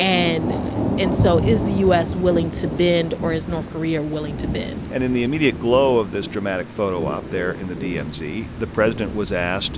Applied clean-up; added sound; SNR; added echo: none; Thunder / Rain; 5 dB; none.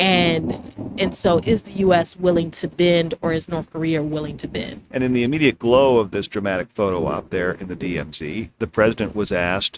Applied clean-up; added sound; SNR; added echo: neural mask model RNNoise.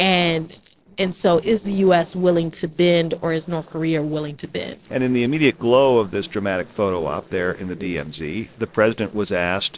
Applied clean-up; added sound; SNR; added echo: neural separator model SepFormer DNS4.